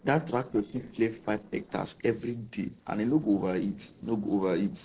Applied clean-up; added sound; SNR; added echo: neural separator model SepFormer DNS4.